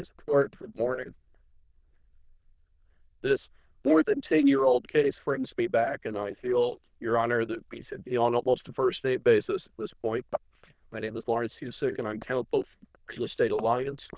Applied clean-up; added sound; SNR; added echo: neural diffusion model UNIVERSE++.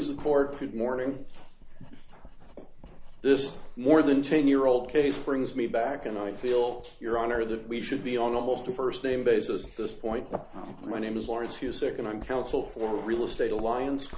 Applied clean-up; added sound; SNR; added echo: none; Writing; 14 dB; none.